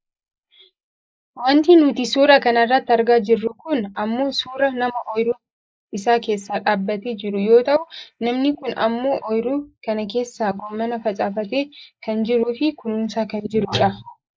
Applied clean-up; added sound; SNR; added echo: neural mask model Resemble Enhance denoiser.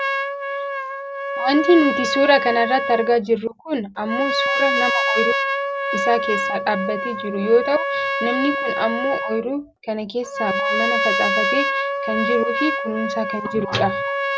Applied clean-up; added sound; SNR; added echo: none; Trumpet; 1 dB; none.